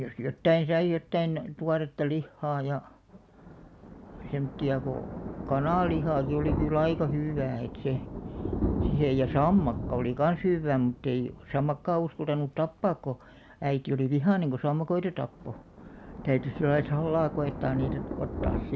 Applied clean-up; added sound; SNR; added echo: none; Thunder; 8 dB; none.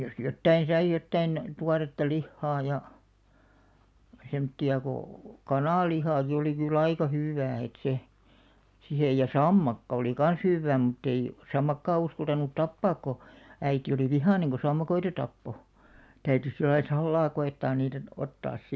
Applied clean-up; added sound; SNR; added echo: none; none; none; none.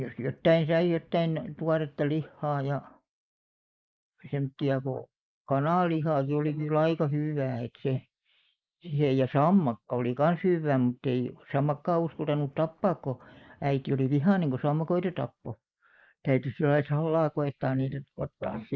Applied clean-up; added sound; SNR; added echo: neural mask model Resemble Enhance denoiser.